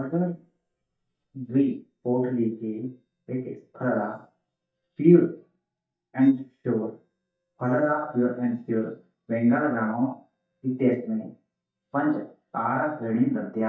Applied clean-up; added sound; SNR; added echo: neural mask model DeepFilterNet 3.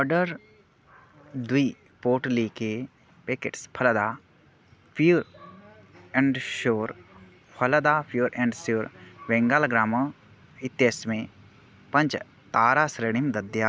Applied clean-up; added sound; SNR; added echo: none; none; none; none.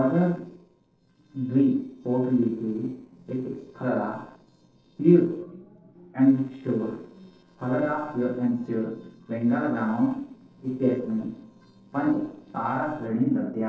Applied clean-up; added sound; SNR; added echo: neural separator model SepFormer DNS4.